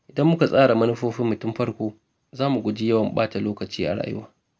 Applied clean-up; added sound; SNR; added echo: none; none; none; none.